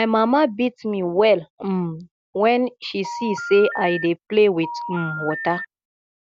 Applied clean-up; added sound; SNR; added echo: none; Telephone; 10 dB; none.